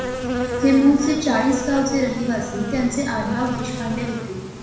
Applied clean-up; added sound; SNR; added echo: none; Insect; 7 dB; reverberation time 1.0 s.